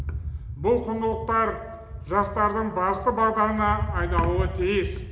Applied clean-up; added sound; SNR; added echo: none; none; none; reverberation time 0.8 s.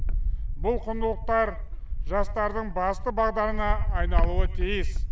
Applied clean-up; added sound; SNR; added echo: none; none; none; none.